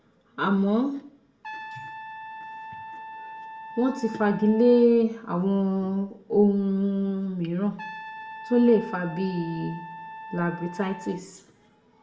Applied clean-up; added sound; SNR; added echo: none; Trumpet; 14 dB; reverberation time 0.4 s.